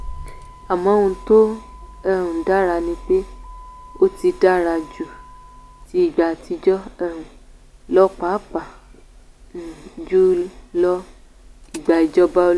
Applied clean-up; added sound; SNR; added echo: none; Motor vehicle (road); 19 dB; none.